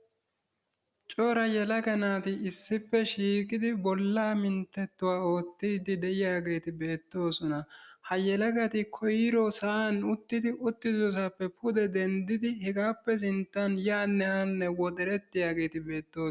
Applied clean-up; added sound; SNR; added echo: none; none; none; none.